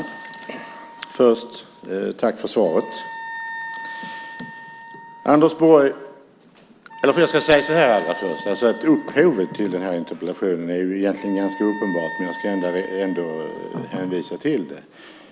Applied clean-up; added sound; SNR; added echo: none; Wind instrument, woodwind instrument; 15 dB; none.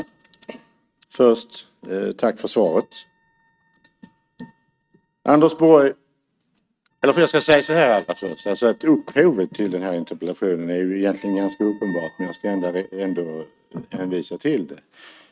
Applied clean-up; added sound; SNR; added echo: neural mask model RNNoise.